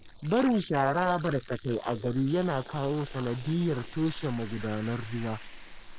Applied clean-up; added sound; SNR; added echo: neural mask model Resemble Enhance denoiser.